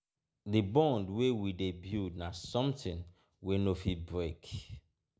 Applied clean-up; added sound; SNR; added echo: none; none; none; none.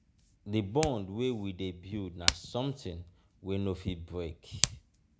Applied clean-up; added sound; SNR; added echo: none; Hands; 4 dB; none.